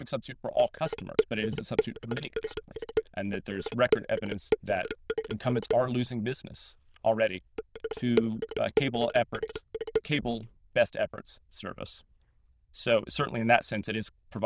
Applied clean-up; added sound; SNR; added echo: neural diffusion model UNIVERSE++.